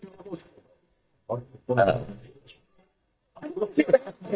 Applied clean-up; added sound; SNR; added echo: neural mask model DeepFilterNet 3.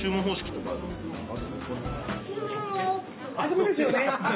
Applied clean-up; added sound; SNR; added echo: none; none; none; none.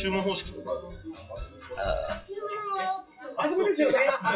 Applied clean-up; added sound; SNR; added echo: classical method WPE with log-MMSE.